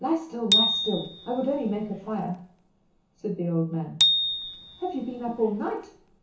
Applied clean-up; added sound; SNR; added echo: none; Bicycle bell; -1 dB; reverberation time 0.7 s.